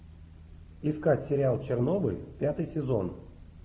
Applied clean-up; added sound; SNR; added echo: none; none; none; none.